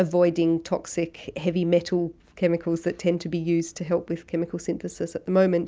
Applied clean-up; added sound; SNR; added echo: none; none; none; none.